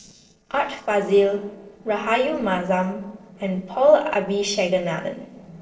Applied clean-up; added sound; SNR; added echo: neural separator model SepFormer DNS4.